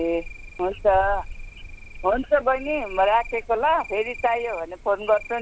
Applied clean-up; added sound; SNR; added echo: none; Cricket; 13 dB; none.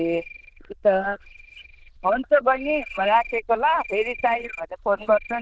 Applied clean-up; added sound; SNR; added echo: neural diffusion model UNIVERSE++.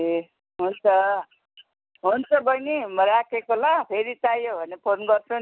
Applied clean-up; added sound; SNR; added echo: none; none; none; none.